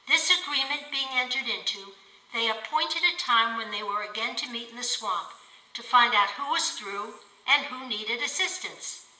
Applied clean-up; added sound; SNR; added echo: none; none; none; reverberation time 1.5 s.